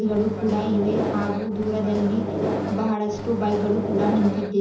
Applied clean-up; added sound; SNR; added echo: none; Microwave oven; 4 dB; reverberation time 0.6 s.